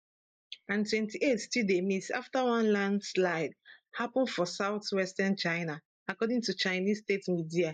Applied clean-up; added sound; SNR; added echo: neural mask model Resemble Enhance denoiser.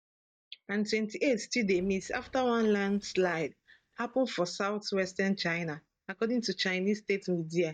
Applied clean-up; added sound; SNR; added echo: neural mask model DeepFilterNet 3.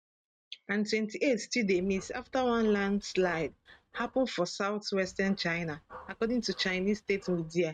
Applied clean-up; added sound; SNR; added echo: neural mask model RNNoise.